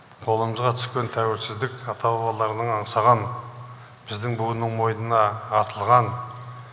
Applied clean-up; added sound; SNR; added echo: none; none; none; none.